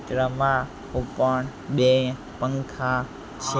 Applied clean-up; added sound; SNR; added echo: none; none; none; none.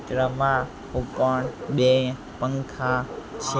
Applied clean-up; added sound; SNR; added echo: none; Bark; 13 dB; none.